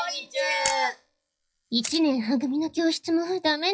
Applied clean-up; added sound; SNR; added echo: classical method WPE with log-MMSE.